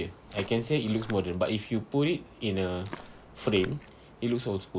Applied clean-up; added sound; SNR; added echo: none; Walk, footsteps; 15 dB; none.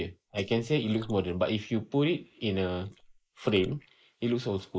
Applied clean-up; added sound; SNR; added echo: neural mask model Resemble Enhance denoiser.